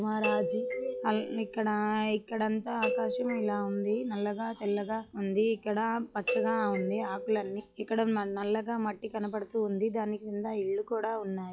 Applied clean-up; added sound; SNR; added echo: classical method log-MMSE.